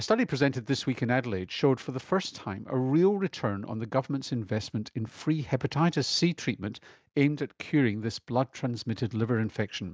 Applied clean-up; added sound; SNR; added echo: none; none; none; none.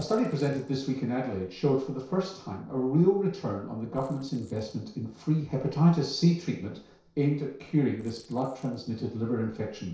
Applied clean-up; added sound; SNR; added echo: neural separator model SepFormer DNS4.